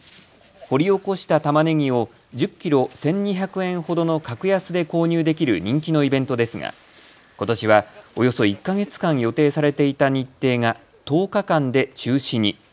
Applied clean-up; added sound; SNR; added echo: none; none; none; none.